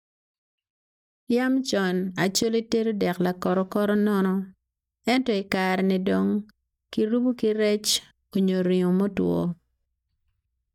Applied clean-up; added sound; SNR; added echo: neural mask model DeepFilterNet 3.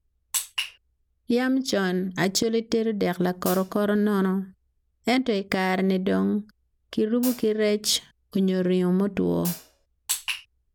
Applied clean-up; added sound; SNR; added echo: none; Hi-hat; 11 dB; none.